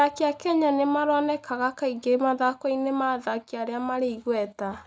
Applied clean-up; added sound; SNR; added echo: none; none; none; none.